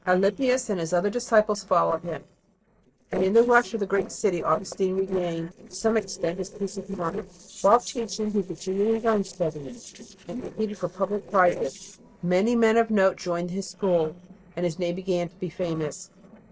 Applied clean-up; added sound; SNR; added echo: neural separator model SepFormer DNS4.